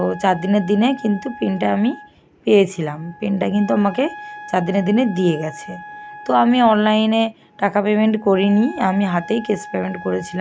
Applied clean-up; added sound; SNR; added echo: none; Wind instrument, woodwind instrument; 18 dB; none.